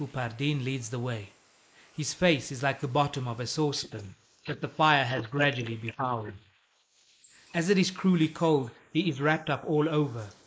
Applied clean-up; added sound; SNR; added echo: neural mask model Resemble Enhance denoiser.